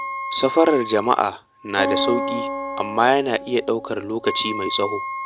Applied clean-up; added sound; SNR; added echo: none; Wind instrument, woodwind instrument + Acoustic guitar; 7 dB; none.